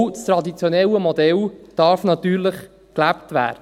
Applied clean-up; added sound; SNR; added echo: none; none; none; none.